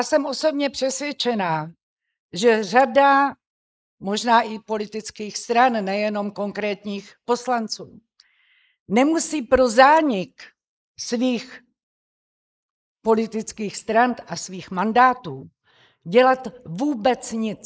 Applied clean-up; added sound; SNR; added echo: neural mask model Resemble Enhance denoiser.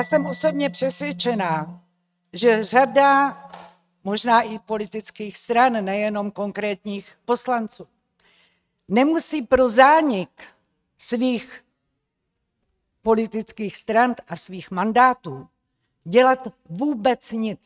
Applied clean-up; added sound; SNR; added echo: neural mask model RNNoise.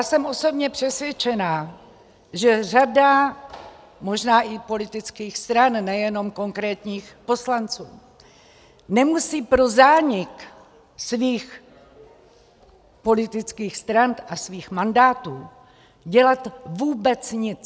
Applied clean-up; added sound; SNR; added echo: none; none; none; none.